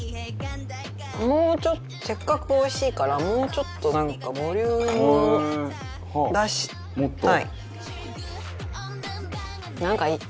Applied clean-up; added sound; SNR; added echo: none; none; none; none.